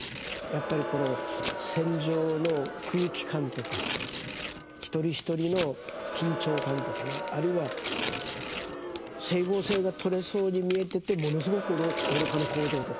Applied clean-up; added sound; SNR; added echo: none; Tearing + Crowd; 5 dB; none.